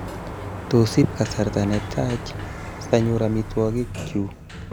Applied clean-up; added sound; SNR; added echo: none; Sliding door; 9 dB; none.